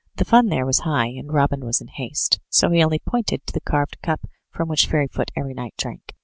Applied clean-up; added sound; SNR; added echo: none; none; none; none.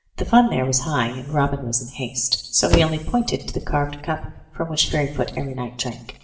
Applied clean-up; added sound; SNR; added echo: none; Slam; 5 dB; reverberation time 1.1 s.